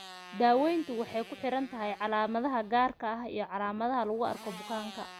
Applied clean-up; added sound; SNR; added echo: none; Motorcycle; 18 dB; none.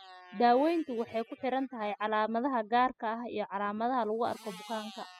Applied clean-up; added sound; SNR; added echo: classical method spectral subtraction.